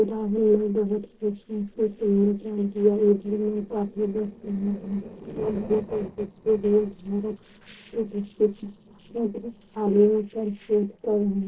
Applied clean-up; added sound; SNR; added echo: neural separator model SepFormer DNS4.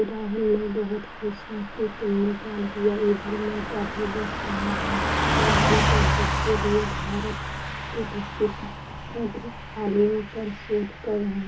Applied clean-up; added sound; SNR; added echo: none; Car passing by / Truck; 1 dB; reverberation time 0.2 s.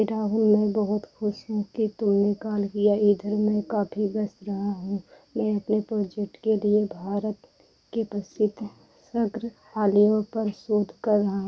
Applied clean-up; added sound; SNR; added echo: none; none; none; none.